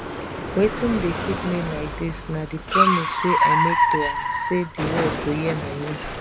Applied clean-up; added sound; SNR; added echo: none; Car; -2 dB; none.